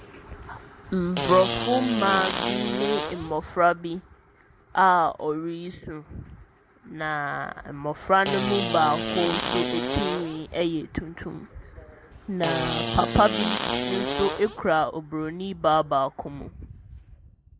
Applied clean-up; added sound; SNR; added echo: none; Fart; 3 dB; none.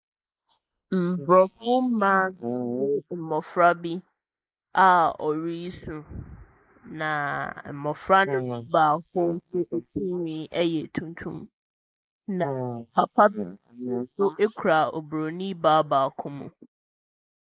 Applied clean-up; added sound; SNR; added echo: neural mask model Resemble Enhance denoiser.